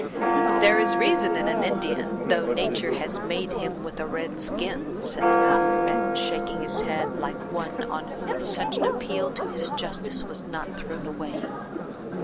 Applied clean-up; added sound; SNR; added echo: none; Church bell; -4 dB; none.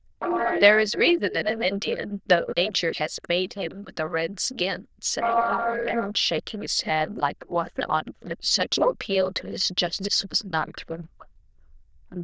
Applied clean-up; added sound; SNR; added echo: neural diffusion model UNIVERSE++.